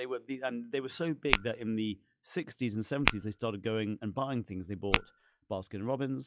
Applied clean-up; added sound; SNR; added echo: classical method log-MMSE.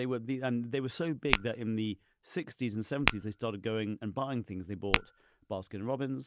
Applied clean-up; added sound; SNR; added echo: none; Tap / Glass; 2 dB; none.